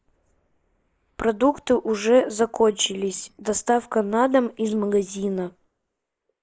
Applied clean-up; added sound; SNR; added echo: neural mask model Resemble Enhance denoiser.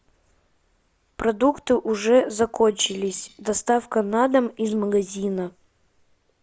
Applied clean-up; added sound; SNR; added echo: none; Cutlery, silverware / Dishes, pots, and pans; 20 dB; none.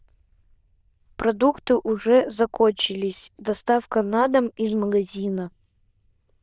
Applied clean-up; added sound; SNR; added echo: neural diffusion model UNIVERSE++.